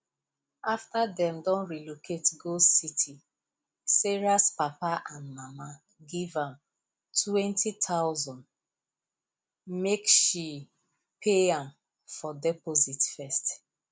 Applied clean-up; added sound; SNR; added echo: none; none; none; none.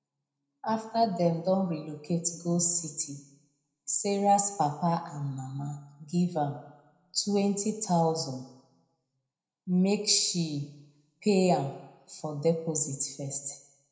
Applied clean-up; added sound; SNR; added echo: none; none; none; reverberation time 0.6 s.